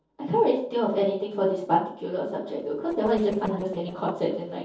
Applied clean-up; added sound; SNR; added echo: neural separator model SepFormer DNS4.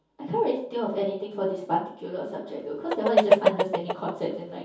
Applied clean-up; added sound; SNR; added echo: none; Chicken, rooster; -4 dB; reverberation time 0.6 s.